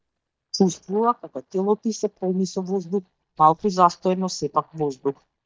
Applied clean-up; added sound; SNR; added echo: neural mask model DeepFilterNet 3.